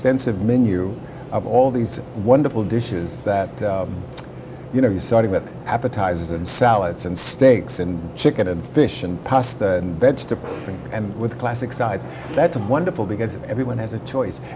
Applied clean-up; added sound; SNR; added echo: none; none; none; none.